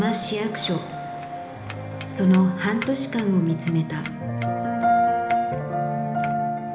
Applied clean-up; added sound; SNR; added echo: none; Domestic sounds, home sounds; 19 dB; reverberation time 1.1 s.